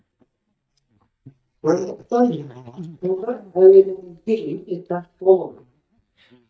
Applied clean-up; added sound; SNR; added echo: neural mask model DeepFilterNet 3.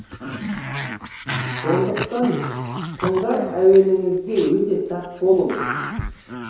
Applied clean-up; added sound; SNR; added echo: none; Growling; 8 dB; reverberation time 1.0 s.